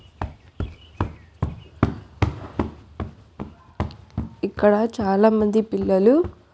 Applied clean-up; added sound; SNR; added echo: none; none; none; none.